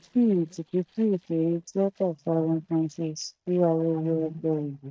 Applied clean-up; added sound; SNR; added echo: neural mask model DeepFilterNet 3.